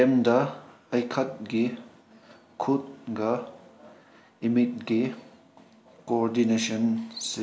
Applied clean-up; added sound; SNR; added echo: none; none; none; none.